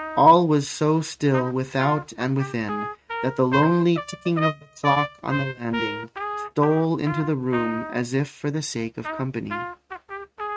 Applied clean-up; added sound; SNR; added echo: neural mask model RNNoise.